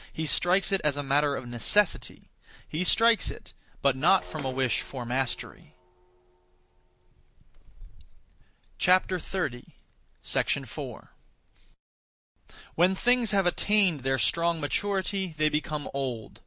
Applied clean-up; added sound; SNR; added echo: none; Shatter + Bird; 18 dB; none.